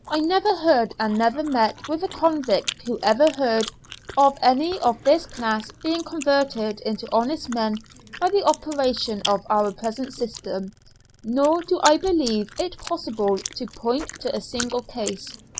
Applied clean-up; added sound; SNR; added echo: none; Chewing, mastication; 15 dB; none.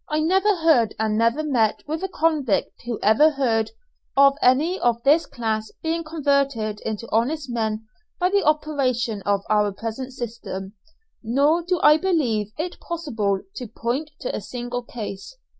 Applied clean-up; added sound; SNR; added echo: none; none; none; none.